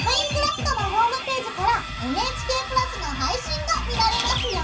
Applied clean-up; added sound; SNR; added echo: none; none; none; reverberation time 0.2 s.